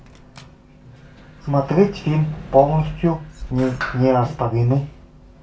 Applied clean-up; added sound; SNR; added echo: none; Sliding door; 15 dB; reverberation time 0.2 s.